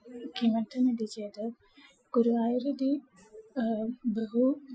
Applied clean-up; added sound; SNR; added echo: classical method Wiener filter.